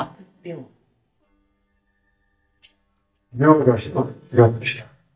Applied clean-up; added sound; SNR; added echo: neural mask model DeepFilterNet 3.